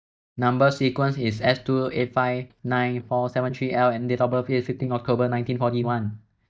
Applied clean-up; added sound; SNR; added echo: neural mask model DeepFilterNet 3.